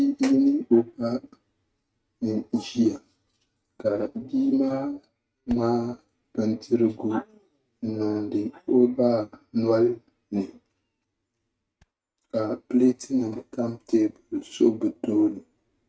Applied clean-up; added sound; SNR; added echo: neural mask model RNNoise.